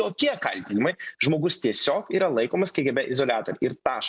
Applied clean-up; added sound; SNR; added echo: none; none; none; none.